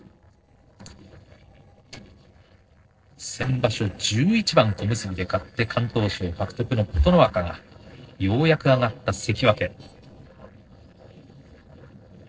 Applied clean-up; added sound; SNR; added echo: neural separator model SepFormer DNS4.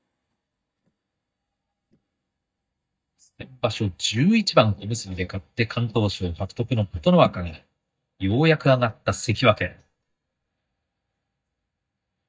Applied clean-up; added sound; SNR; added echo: neural mask model DeepFilterNet 3.